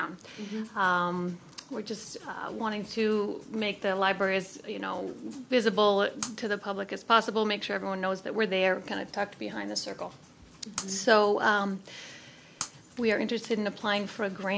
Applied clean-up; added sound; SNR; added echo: none; Shatter; 16 dB; none.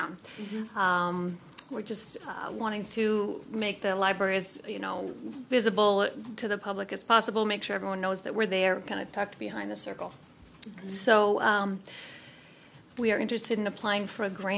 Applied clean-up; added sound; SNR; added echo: none; none; none; none.